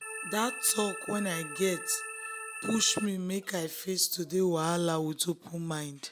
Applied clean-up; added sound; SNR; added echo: none; Organ; 8 dB; none.